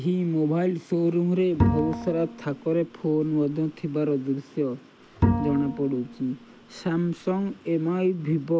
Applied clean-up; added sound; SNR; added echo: none; Bowed string instrument; 4 dB; none.